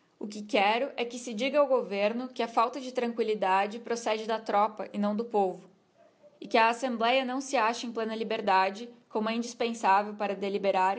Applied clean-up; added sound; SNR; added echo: none; none; none; none.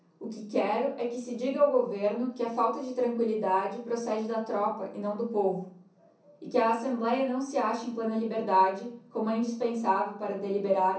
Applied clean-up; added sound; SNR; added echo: none; none; none; reverberation time 0.6 s.